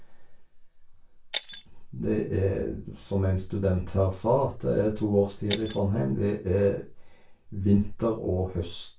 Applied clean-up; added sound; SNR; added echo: none; Shatter; 16 dB; reverberation time 0.2 s.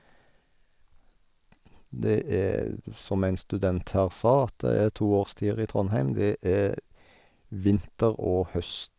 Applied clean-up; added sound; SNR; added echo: none; none; none; none.